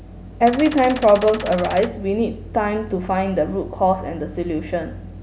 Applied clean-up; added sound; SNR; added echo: none; Gunshot, gunfire; 13 dB; none.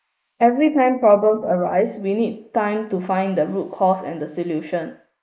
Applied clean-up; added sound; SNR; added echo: neural mask model Resemble Enhance denoiser.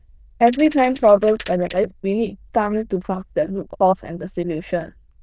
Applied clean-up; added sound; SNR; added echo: neural diffusion model UNIVERSE++.